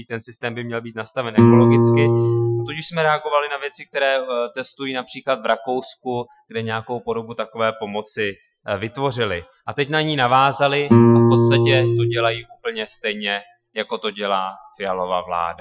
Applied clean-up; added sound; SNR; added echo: classical method Wiener filter.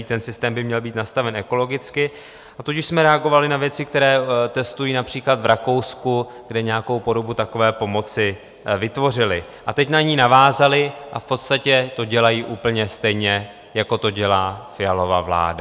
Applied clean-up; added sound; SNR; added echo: none; none; none; none.